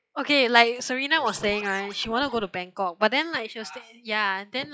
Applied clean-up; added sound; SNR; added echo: classical method log-MMSE.